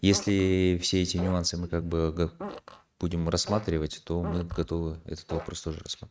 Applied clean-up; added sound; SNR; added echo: neural mask model RNNoise.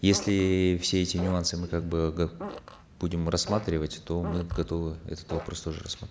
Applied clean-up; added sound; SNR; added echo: none; Fart; 14 dB; none.